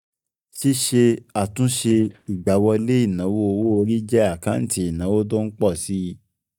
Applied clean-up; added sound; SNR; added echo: neural mask model DeepFilterNet 3.